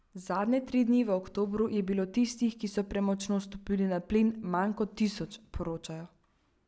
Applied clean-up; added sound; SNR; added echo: none; none; none; none.